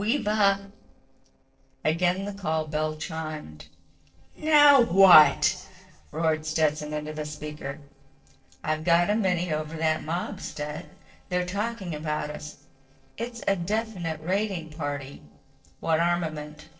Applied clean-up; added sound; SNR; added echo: neural separator model SepFormer DNS4.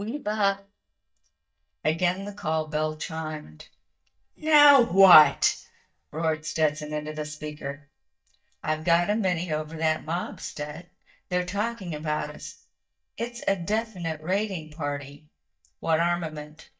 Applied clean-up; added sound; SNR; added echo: neural mask model DeepFilterNet 3.